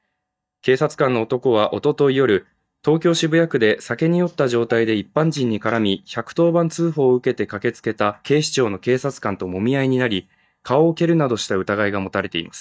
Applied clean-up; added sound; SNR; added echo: neural mask model DeepFilterNet 3.